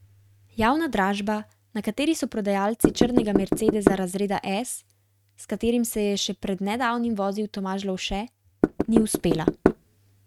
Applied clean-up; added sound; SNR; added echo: neural mask model RNNoise.